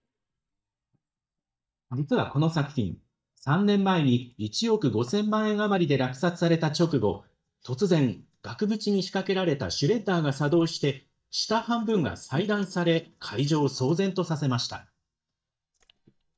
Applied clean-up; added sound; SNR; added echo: neural mask model DeepFilterNet 3.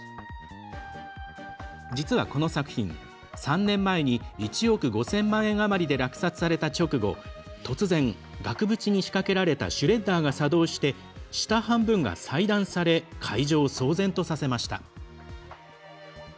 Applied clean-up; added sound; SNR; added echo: none; none; none; none.